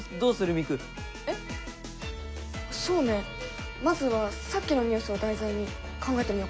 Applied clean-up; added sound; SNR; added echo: none; Bowed string instrument; 17 dB; none.